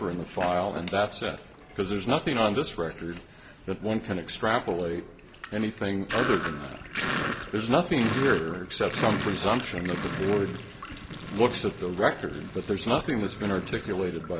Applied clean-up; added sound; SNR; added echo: none; Sink (filling or washing); 8 dB; none.